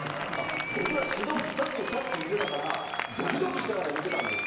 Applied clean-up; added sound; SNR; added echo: none; Applause; 2 dB; reverberation time 1.0 s.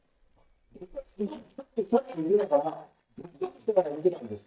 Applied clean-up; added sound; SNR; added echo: neural mask model DeepFilterNet 3.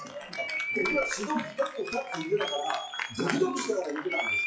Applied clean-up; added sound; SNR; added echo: classical method WPE with log-MMSE.